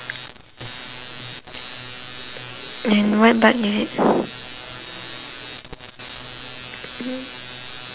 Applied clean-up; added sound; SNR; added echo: none; none; none; none.